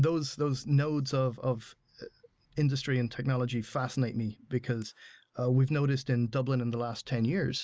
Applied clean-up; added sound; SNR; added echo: neural mask model Resemble Enhance denoiser.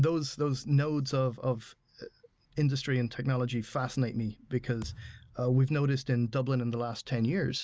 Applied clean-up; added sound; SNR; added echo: none; Thump, thud; 18 dB; none.